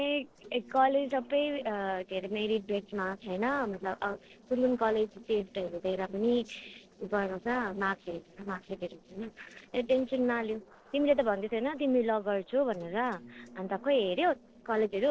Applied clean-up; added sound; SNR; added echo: neural separator model SepFormer DNS4.